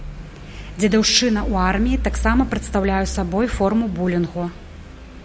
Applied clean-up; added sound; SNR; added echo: none; none; none; none.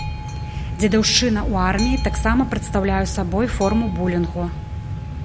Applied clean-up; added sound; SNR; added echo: none; Boat, Water vehicle; 7 dB; none.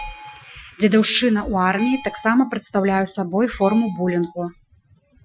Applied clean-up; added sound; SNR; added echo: classical method Wiener filter.